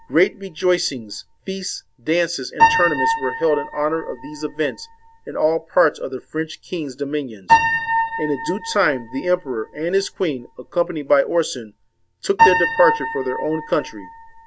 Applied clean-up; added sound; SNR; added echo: none; Piano; 3 dB; none.